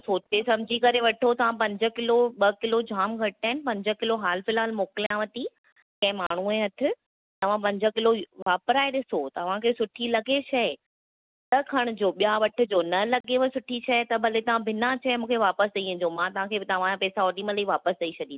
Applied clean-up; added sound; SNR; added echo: none; none; none; none.